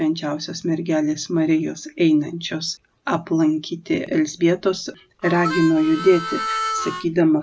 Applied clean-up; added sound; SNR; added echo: none; Harmonica; 6 dB; none.